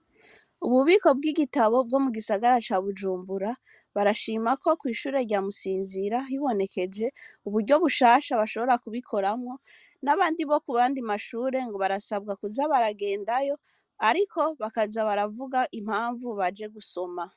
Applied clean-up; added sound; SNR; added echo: none; none; none; none.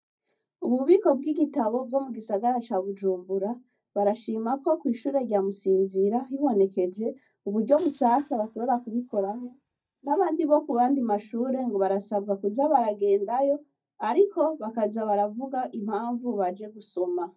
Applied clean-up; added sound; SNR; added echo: neural mask model DeepFilterNet 3.